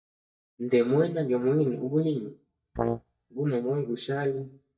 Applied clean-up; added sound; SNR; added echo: neural mask model DeepFilterNet 3.